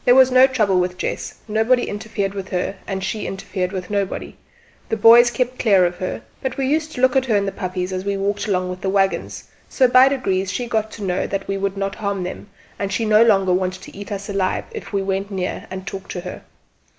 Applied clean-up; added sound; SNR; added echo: none; none; none; none.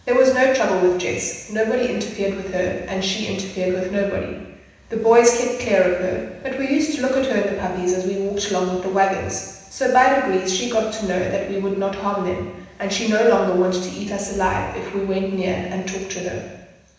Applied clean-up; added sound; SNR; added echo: none; none; none; reverberation time 1.1 s.